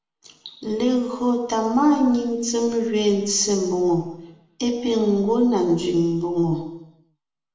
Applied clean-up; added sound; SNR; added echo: none; none; none; reverberation time 0.9 s.